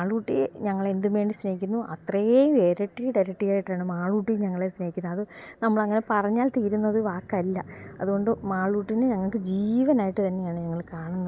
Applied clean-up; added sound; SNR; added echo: none; none; none; none.